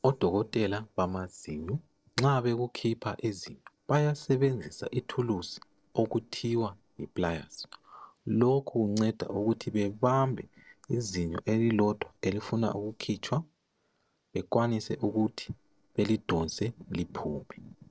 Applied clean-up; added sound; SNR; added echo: neural separator model SepFormer DNS4.